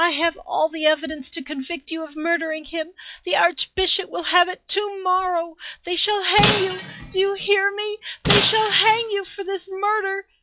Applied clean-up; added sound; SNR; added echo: classical method log-MMSE.